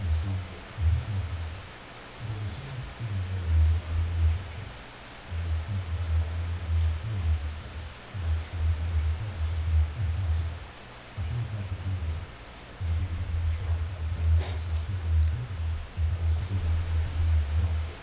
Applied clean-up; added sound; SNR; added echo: none; Rain; 14 dB; reverberation time 0.6 s.